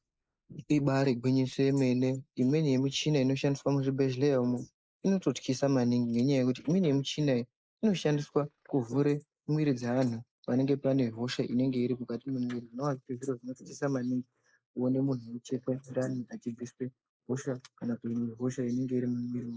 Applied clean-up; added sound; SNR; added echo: neural mask model Resemble Enhance denoiser.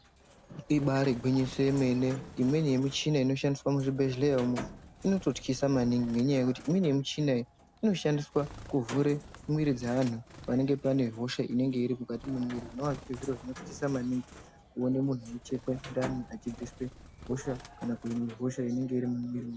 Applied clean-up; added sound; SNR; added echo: none; Bird; 18 dB; none.